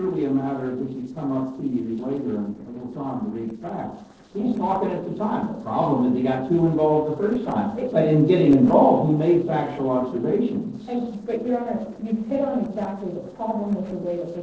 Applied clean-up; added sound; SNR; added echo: neural separator model SepFormer DNS4.